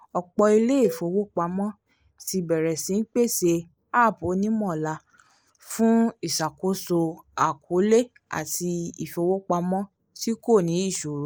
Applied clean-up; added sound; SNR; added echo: neural mask model Resemble Enhance denoiser.